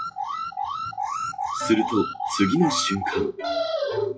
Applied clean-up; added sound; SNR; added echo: classical method WPE with log-MMSE.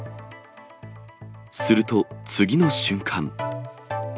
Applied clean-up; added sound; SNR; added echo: none; none; none; none.